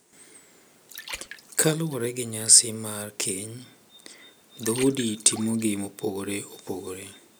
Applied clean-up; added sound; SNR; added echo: none; Water; 19 dB; none.